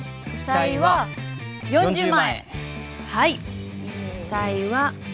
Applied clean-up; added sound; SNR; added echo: none; none; none; none.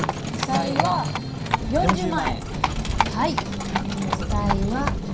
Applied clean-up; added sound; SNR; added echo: none; Livestock, farm animals, working animals; -1 dB; reverberation time 0.3 s.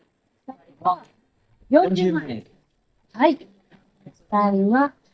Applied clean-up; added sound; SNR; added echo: neural mask model DeepFilterNet 3.